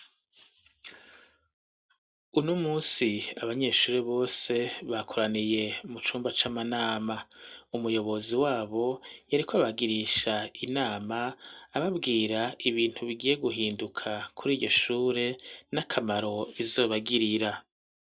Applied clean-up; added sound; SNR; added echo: none; none; none; none.